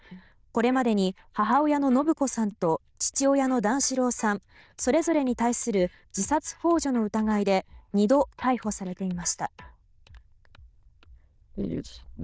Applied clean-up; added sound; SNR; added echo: neural diffusion model UNIVERSE++.